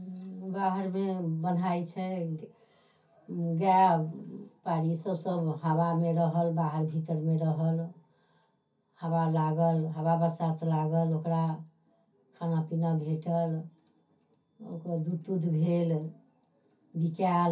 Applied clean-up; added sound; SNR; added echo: none; none; none; reverberation time 0.3 s.